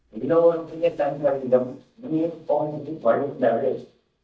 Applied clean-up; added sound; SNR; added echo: neural mask model DeepFilterNet 3.